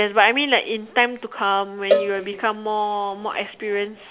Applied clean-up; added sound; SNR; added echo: none; Cowbell; 5 dB; none.